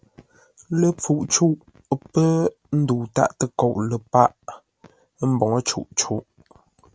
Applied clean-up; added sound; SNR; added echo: none; none; none; none.